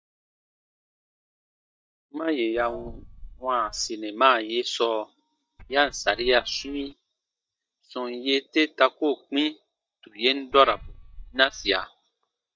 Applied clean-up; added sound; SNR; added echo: neural mask model DeepFilterNet 3.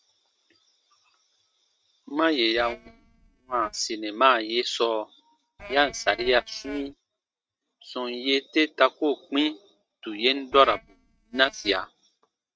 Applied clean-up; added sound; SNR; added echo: neural mask model RNNoise.